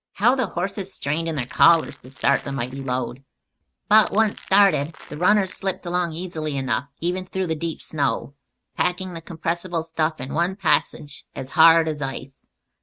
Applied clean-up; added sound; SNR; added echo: neural mask model RNNoise.